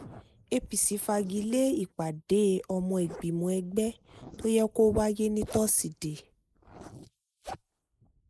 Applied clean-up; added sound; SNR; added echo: neural mask model Resemble Enhance denoiser.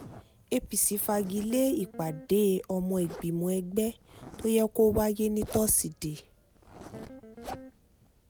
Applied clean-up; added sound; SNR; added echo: none; Zipper (clothing) + Guitar; 18 dB; none.